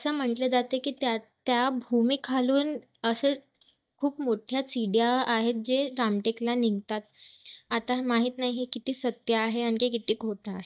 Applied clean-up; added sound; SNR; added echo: neural mask model DeepFilterNet 3.